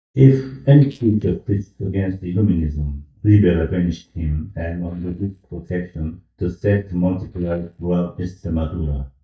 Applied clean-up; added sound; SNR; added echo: neural mask model DeepFilterNet 3.